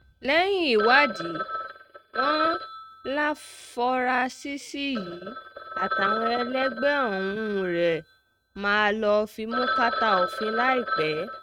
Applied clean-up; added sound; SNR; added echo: neural mask model RNNoise.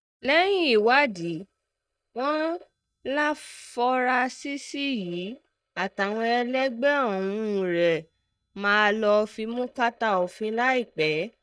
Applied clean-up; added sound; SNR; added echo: neural mask model DeepFilterNet 3.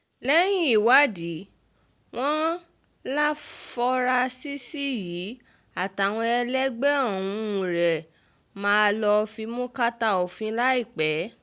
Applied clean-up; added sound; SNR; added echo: none; none; none; none.